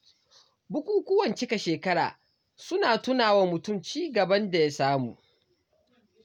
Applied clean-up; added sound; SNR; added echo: none; none; none; none.